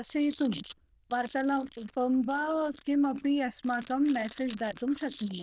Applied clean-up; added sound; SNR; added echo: neural diffusion model UNIVERSE++.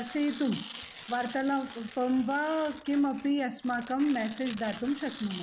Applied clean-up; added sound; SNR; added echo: none; Tearing; 14 dB; none.